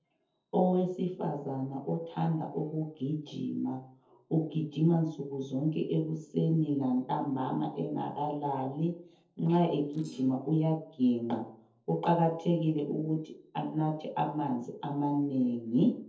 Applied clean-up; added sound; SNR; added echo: neural separator model SepFormer DNS4.